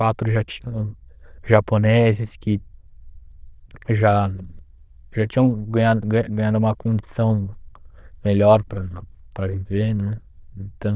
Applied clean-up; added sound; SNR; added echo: neural diffusion model UNIVERSE++.